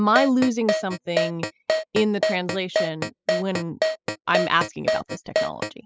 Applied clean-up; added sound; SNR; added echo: classical method spectral subtraction.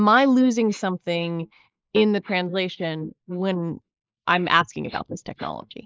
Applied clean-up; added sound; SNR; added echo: neural mask model Resemble Enhance denoiser.